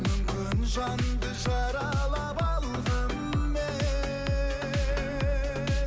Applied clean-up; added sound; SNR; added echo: none; Explosion; 19 dB; none.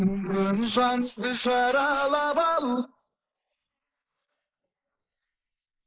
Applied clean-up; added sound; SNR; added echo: neural mask model Resemble Enhance denoiser.